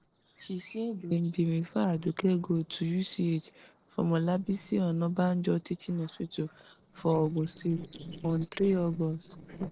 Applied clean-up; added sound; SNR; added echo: neural separator model SepFormer DNS4.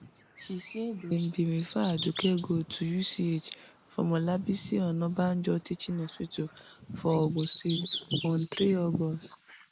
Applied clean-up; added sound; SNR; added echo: neural mask model Resemble Enhance denoiser.